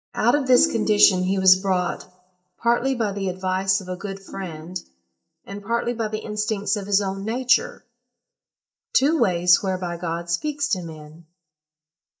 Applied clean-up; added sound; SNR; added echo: neural mask model DeepFilterNet 3.